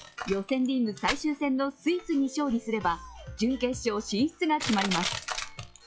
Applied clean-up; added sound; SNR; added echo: classical method log-MMSE.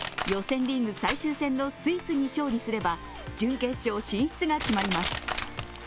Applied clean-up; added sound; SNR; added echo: none; Crushing; 8 dB; none.